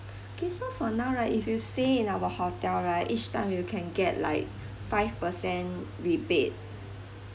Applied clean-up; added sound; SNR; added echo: none; none; none; none.